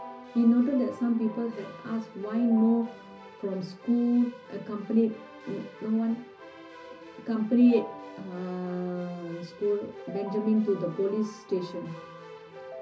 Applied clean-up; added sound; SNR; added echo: none; Keyboard (musical); 16 dB; reverberation time 0.4 s.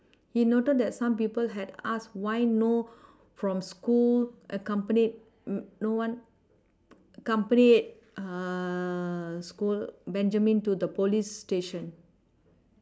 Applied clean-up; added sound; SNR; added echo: none; none; none; none.